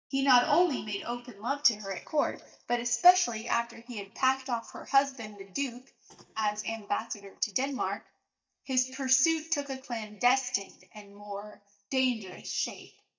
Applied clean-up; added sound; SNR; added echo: neural mask model DeepFilterNet 3.